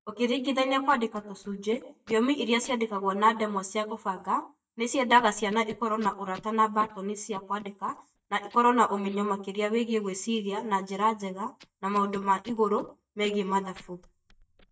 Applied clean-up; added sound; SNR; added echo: neural mask model DeepFilterNet 3.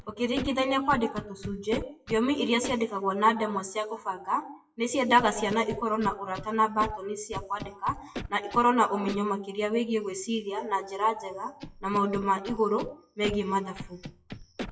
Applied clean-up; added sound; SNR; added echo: classical method WPE with log-MMSE.